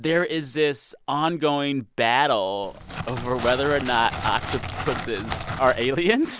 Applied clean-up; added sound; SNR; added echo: none; Crackle; 7 dB; none.